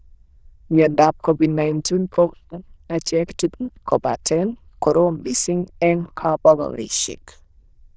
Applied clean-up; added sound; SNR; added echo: neural diffusion model UNIVERSE++.